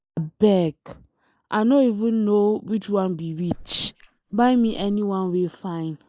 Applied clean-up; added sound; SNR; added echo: neural mask model Resemble Enhance denoiser.